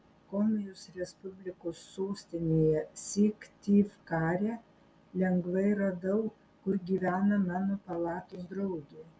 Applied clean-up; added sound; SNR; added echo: none; none; none; none.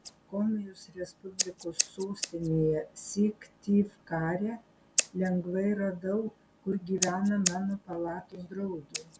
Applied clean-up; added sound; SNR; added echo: none; Scissors; 7 dB; none.